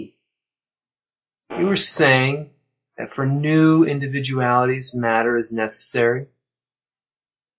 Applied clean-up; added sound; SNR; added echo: classical method log-MMSE.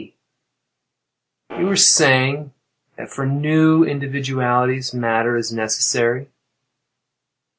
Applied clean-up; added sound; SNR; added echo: none; Fart; 12 dB; none.